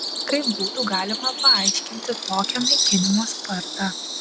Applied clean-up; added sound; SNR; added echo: none; Bird vocalization, bird call, bird song; -2 dB; none.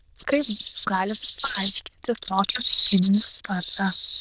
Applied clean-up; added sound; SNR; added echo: neural diffusion model UNIVERSE++.